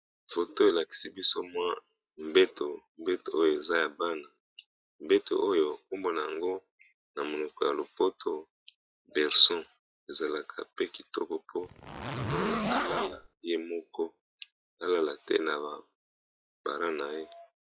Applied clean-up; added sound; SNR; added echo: classical method log-MMSE.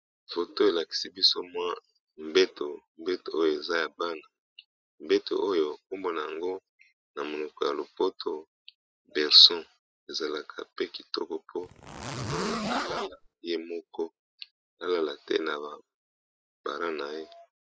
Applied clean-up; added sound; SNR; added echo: classical method spectral subtraction.